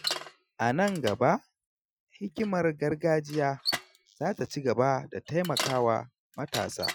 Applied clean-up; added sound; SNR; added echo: classical method Wiener filter.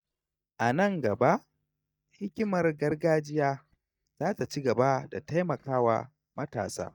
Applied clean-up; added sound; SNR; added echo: neural mask model DeepFilterNet 3.